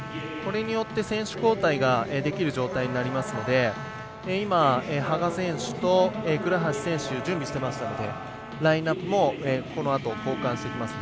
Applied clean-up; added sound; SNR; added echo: none; Trumpet; 16 dB; none.